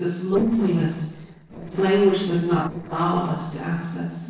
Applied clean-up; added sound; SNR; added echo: neural separator model SepFormer DNS4.